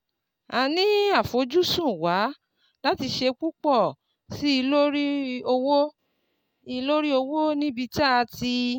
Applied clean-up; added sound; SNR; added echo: none; none; none; none.